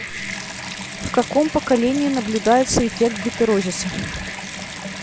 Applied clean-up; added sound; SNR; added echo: none; Bathtub (filling or washing) / Water tap, faucet; 9 dB; none.